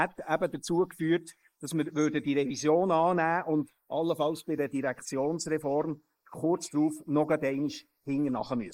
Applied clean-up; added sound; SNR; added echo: neural mask model Resemble Enhance denoiser.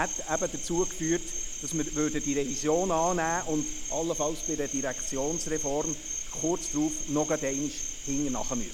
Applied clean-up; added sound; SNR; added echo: none; Cricket; 4 dB; none.